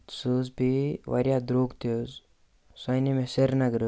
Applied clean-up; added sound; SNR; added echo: none; none; none; none.